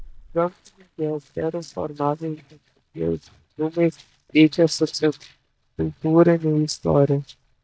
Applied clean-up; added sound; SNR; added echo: neural mask model DeepFilterNet 3.